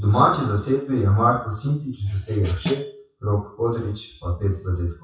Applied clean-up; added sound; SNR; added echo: classical method WPE with log-MMSE.